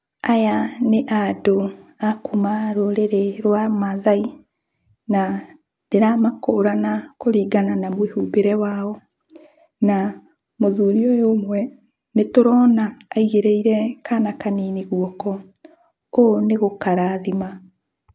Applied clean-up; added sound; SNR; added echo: none; none; none; none.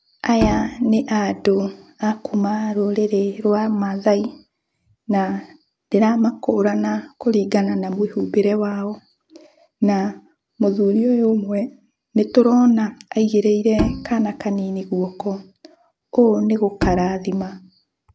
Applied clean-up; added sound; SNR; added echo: none; Bowed string instrument; 8 dB; none.